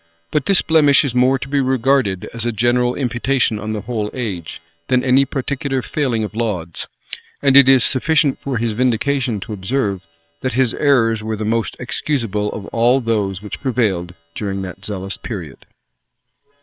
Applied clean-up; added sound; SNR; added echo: neural separator model SepFormer WHAM!.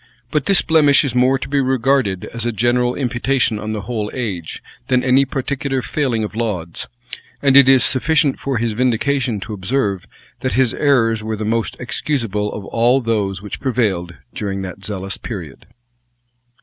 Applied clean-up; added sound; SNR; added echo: none; none; none; none.